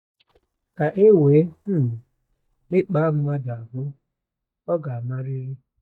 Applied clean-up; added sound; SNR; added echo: neural mask model DeepFilterNet 3.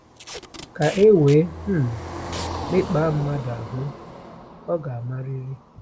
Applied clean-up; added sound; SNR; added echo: none; Car passing by + Packing tape, duct tape; 11 dB; none.